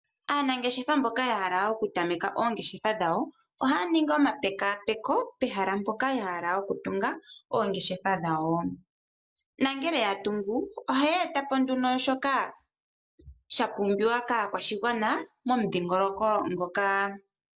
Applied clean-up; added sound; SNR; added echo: none; none; none; none.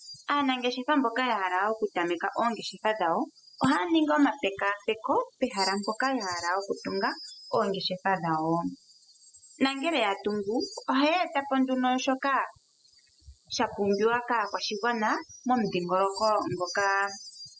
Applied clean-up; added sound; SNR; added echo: classical method spectral subtraction.